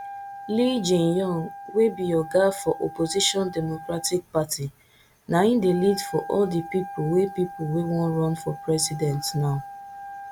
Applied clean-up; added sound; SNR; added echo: none; Wind instrument, woodwind instrument; 14 dB; none.